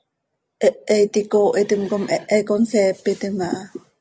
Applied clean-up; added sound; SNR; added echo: none; none; none; none.